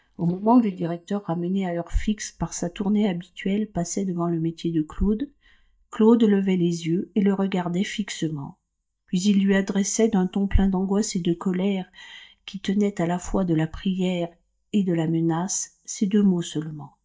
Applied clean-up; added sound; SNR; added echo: neural mask model DeepFilterNet 3.